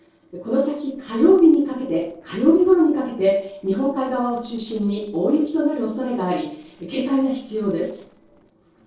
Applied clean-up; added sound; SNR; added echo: neural separator model SepFormer DNS4.